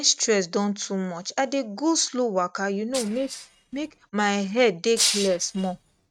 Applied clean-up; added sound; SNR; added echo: neural mask model RNNoise.